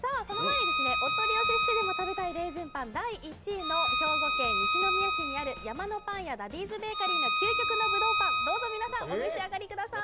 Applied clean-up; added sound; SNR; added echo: none; Bowed string instrument; -4 dB; none.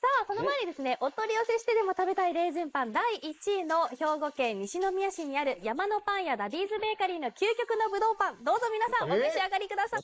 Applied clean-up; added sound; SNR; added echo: neural mask model Resemble Enhance denoiser.